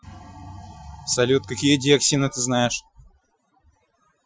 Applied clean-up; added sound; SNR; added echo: classical method Wiener filter.